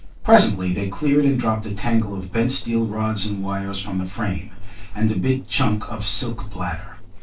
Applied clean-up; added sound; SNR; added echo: neural separator model SepFormer DNS4.